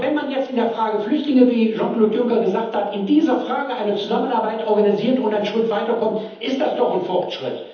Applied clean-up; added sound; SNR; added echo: none; none; none; reverberation time 1.3 s.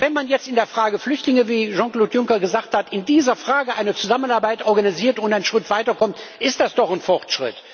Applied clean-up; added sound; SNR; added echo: none; none; none; none.